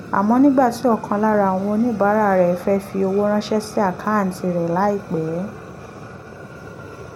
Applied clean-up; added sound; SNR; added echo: none; Fire; 16 dB; none.